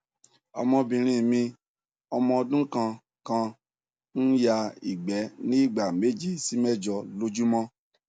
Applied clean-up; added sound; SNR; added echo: none; none; none; none.